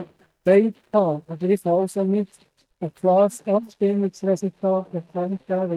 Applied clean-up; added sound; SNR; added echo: neural mask model DeepFilterNet 3.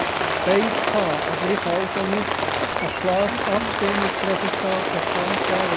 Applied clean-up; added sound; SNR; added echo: none; Rain; -2 dB; none.